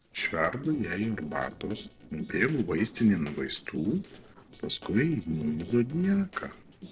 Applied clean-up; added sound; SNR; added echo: neural separator model SepFormer DNS4.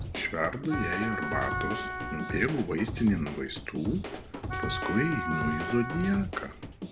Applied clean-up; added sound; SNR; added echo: none; Drum / Drum kit + Wind instrument, woodwind instrument; 4 dB; none.